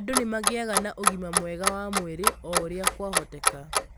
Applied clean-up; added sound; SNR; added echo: none; Clock; -4 dB; none.